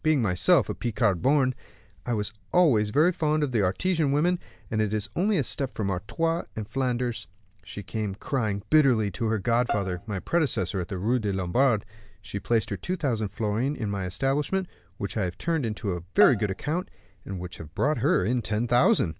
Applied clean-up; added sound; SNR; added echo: none; Bowed string instrument; 14 dB; none.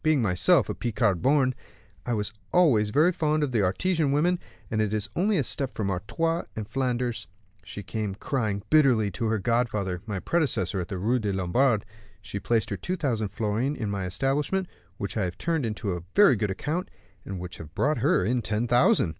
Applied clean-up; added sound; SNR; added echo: neural mask model Resemble Enhance denoiser.